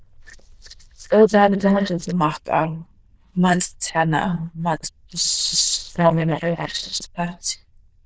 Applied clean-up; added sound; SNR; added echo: neural diffusion model UNIVERSE++.